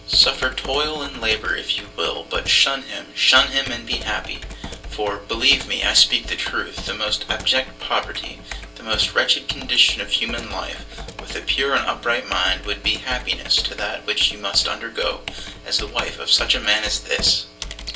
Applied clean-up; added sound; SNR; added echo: none; Computer keyboard; 12 dB; reverberation time 0.2 s.